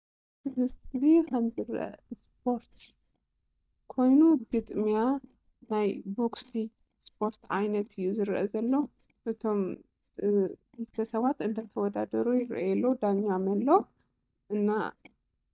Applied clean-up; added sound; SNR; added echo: neural mask model DeepFilterNet 3.